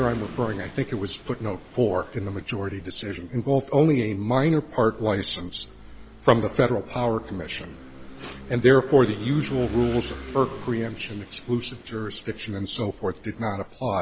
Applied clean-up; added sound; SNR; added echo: none; Engine / Vehicle; 17 dB; none.